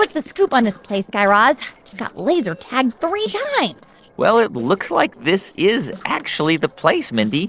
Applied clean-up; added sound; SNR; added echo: neural separator model SepFormer DNS4.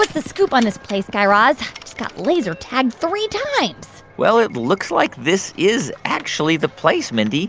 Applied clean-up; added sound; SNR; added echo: none; none; none; none.